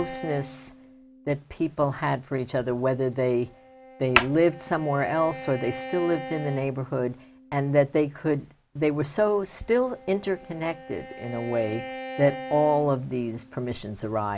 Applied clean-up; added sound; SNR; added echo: none; Bowed string instrument; 15 dB; none.